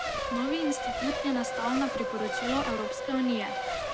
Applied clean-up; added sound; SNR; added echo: none; Race car, auto racing; 1 dB; none.